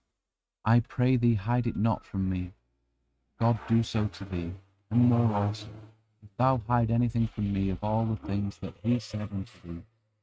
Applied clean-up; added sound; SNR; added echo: neural mask model RNNoise.